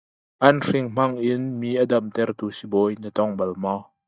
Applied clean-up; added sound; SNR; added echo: neural mask model DeepFilterNet 3.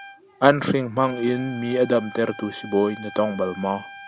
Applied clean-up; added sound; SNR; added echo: none; Trumpet; 18 dB; none.